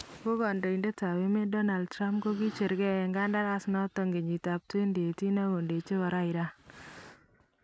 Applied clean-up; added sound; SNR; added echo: none; none; none; none.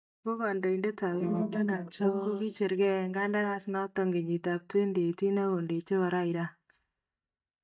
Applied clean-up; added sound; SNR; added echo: neural mask model DeepFilterNet 3.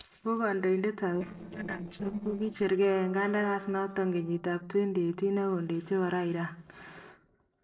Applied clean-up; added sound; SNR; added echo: neural separator model SepFormer DNS4.